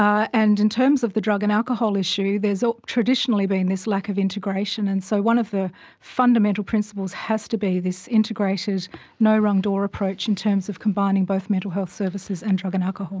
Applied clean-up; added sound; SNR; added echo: none; none; none; none.